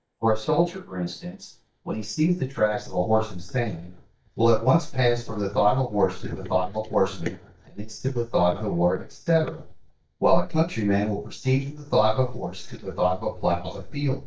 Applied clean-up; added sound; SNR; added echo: neural mask model DeepFilterNet 3.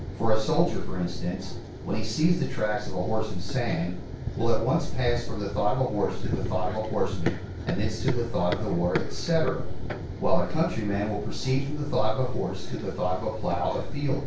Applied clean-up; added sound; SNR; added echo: none; Run; 10 dB; reverberation time 0.3 s.